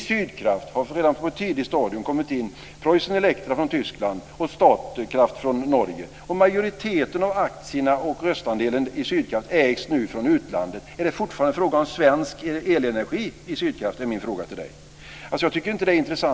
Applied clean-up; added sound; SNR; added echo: none; none; none; none.